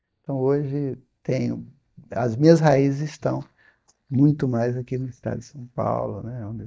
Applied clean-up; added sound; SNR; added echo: neural mask model DeepFilterNet 3.